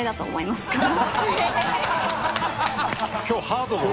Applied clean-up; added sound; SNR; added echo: none; none; none; none.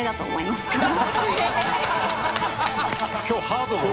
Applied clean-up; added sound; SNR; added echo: none; Bowed string instrument; 8 dB; none.